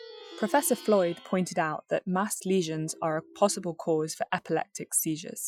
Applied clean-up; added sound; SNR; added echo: classical method Wiener filter.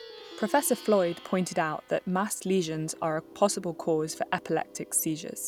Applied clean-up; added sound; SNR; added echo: none; Plucked string instrument; 19 dB; none.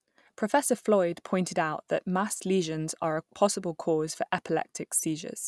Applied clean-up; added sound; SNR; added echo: none; none; none; none.